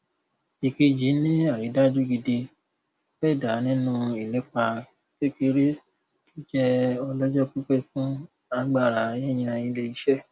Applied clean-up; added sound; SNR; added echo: none; none; none; none.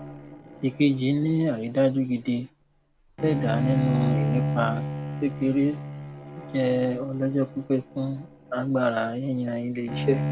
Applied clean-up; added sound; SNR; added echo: none; Bowed string instrument; 5 dB; none.